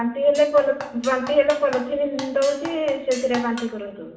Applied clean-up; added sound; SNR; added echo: none; Drum kit; 16 dB; reverberation time 0.7 s.